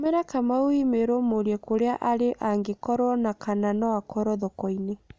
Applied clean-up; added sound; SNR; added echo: none; none; none; none.